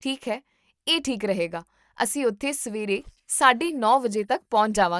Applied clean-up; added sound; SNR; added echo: neural mask model DeepFilterNet 3.